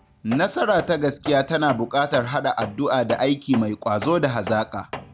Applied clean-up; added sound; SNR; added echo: none; Tools; 15 dB; none.